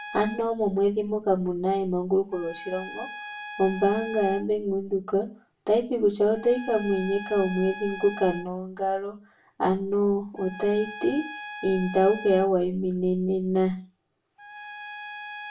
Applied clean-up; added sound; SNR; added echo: none; Trumpet; 16 dB; reverberation time 0.3 s.